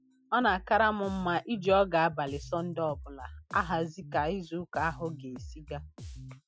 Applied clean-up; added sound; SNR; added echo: classical method Wiener filter.